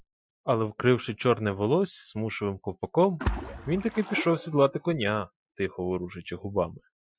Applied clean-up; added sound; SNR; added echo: classical method Wiener filter.